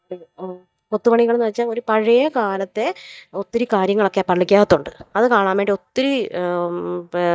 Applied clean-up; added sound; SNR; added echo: neural mask model DeepFilterNet 3.